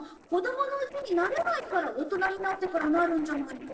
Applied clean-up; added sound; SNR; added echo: neural separator model SepFormer DNS4.